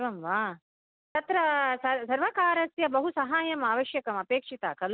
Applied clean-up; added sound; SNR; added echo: none; none; none; none.